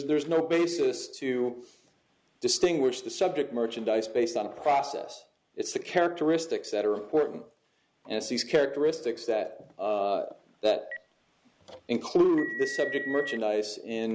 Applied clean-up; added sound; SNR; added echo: none; Telephone; 11 dB; none.